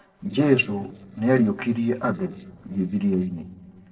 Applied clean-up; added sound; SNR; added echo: neural separator model SepFormer DNS4.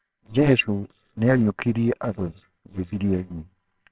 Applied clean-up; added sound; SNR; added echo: neural separator model SepFormer WHAMR!.